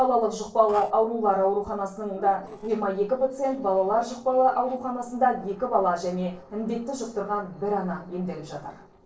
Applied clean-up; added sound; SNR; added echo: neural separator model SepFormer DNS4.